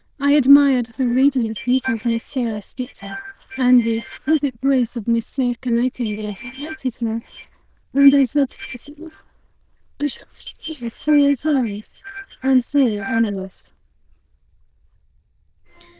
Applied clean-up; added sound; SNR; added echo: neural diffusion model UNIVERSE++.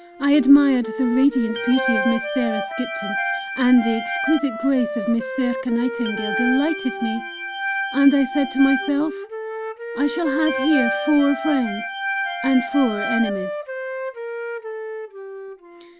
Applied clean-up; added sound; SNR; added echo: none; Wind instrument, woodwind instrument + Organ; 6 dB; none.